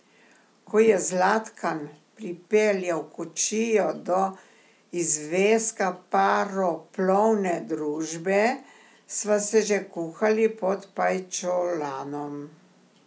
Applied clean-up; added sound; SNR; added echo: none; none; none; none.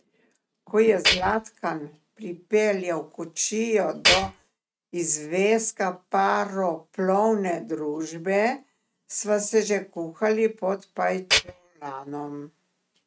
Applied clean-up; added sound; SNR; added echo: neural mask model RNNoise.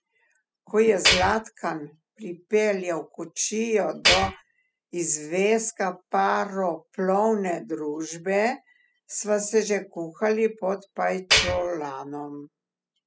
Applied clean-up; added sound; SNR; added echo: classical method spectral subtraction.